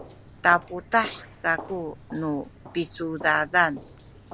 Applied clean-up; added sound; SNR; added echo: none; Walk, footsteps; 17 dB; none.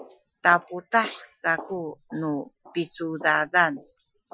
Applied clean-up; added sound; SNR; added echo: classical method Wiener filter.